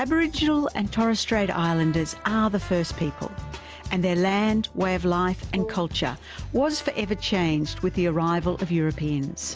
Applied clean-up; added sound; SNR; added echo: none; Brass instrument; 16 dB; none.